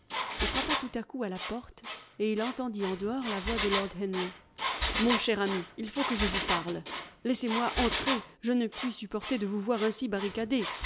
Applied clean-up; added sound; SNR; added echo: none; Engine; 4 dB; none.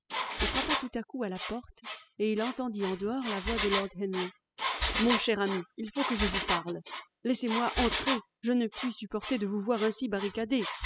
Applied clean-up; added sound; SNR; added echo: classical method spectral subtraction.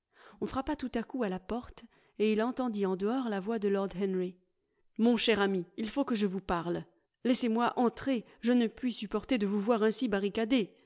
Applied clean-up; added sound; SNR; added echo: none; none; none; none.